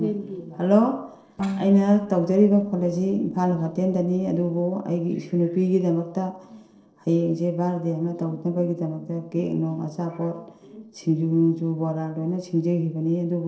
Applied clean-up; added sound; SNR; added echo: neural separator model SepFormer DNS4.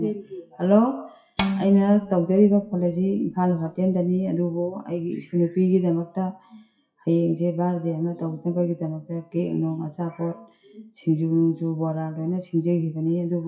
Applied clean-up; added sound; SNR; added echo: classical method WPE with log-MMSE.